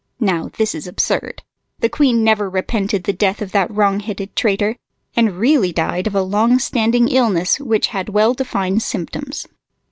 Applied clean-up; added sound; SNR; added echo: none; none; none; none.